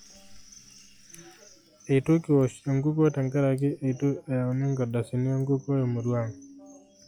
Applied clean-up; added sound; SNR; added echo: classical method log-MMSE.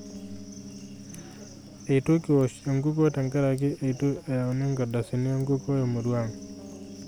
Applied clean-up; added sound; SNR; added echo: none; Piano; 17 dB; none.